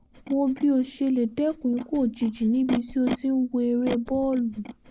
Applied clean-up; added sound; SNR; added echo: neural mask model Resemble Enhance denoiser.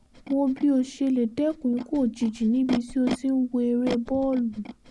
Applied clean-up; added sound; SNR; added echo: none; Animal; 11 dB; none.